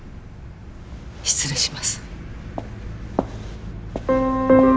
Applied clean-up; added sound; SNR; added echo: none; none; none; none.